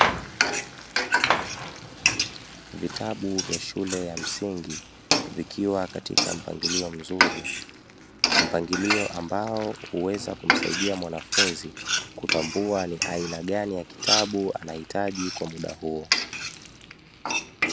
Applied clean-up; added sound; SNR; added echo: none; Frying (food); -3 dB; none.